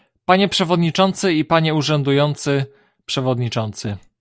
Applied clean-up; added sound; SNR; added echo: none; none; none; none.